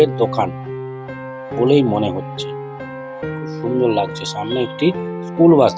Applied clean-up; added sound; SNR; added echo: none; Piano; 8 dB; none.